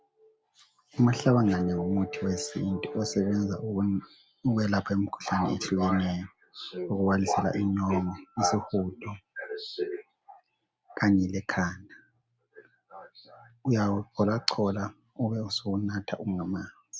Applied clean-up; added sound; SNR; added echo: none; none; none; none.